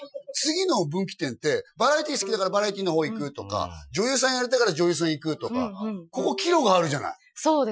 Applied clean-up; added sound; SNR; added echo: classical method Wiener filter.